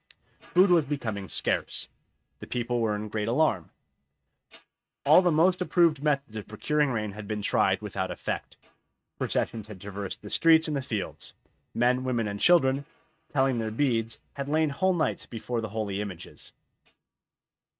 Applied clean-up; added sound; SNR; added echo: neural mask model RNNoise.